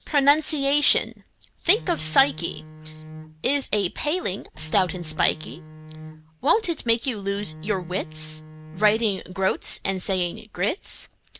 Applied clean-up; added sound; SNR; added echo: none; Bowed string instrument; 14 dB; none.